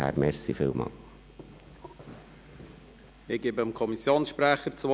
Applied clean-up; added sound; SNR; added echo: none; none; none; none.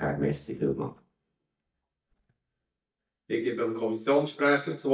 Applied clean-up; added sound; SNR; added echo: neural mask model DeepFilterNet 3.